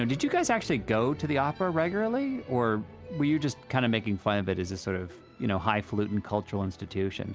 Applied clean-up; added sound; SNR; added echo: none; none; none; none.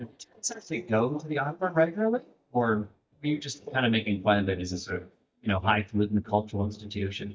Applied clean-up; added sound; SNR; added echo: neural mask model DeepFilterNet 3.